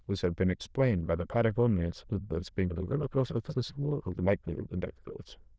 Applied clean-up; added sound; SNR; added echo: neural diffusion model UNIVERSE++.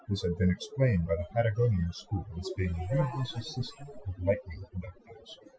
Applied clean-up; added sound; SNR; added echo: classical method Wiener filter.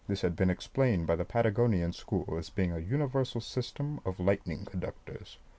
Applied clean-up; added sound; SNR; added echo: none; none; none; none.